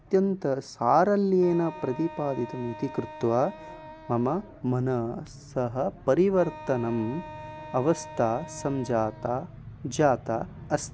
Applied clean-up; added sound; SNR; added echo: none; Wind instrument, woodwind instrument; 16 dB; none.